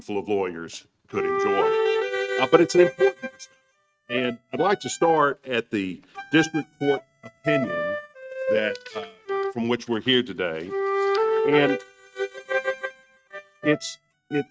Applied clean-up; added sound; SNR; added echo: neural mask model RNNoise.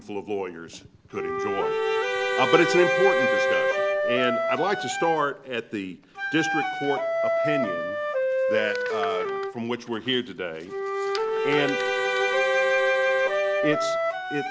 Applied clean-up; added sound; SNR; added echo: none; Bowed string instrument + Wind instrument, woodwind instrument; -3 dB; none.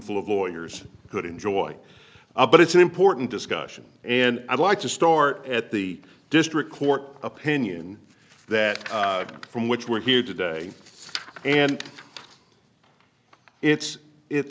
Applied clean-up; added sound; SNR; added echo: none; none; none; none.